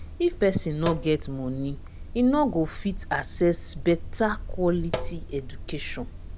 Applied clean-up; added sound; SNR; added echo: none; Sink (filling or washing); 8 dB; none.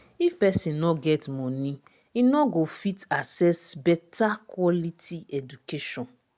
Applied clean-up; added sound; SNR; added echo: none; none; none; none.